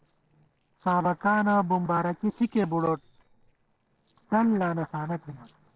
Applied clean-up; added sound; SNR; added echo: neural separator model SepFormer DNS4.